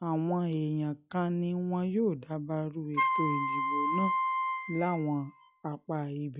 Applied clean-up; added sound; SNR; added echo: classical method log-MMSE.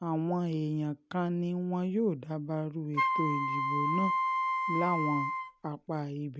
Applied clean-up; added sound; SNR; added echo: none; Wind instrument, woodwind instrument; -1 dB; none.